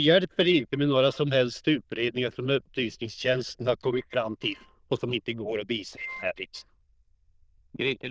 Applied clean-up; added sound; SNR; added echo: neural diffusion model UNIVERSE++.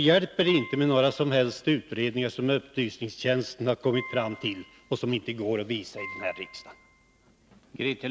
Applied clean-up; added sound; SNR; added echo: none; Piano; 18 dB; none.